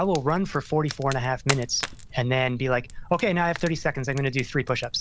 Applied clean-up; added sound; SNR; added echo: none; Fire; 12 dB; none.